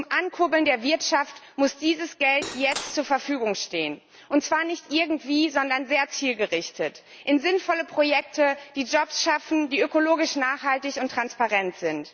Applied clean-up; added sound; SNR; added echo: none; Cutlery, silverware / Dishes, pots, and pans; 11 dB; none.